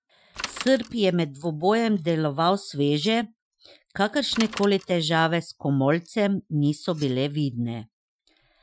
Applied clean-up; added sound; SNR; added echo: classical method Wiener filter.